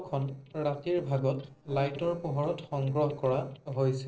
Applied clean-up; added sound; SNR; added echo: neural separator model SepFormer DNS4.